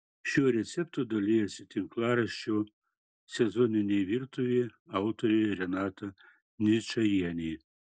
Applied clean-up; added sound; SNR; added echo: none; none; none; none.